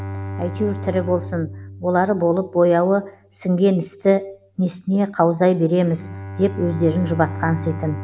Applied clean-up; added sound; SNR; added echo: none; Bowed string instrument; 12 dB; none.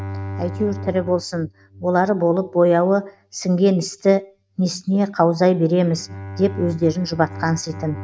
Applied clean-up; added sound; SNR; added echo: neural mask model RNNoise.